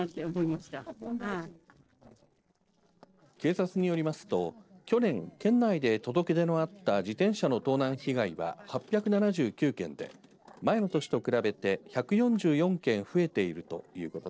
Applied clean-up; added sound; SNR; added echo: neural separator model SepFormer DNS4.